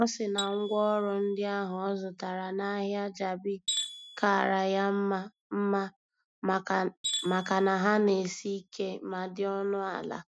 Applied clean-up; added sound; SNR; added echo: neural mask model RNNoise.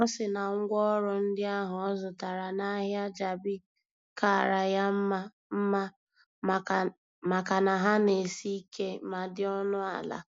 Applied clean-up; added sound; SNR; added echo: none; none; none; none.